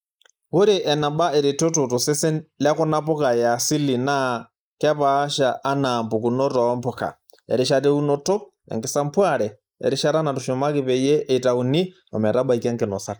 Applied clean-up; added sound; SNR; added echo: neural mask model Resemble Enhance denoiser.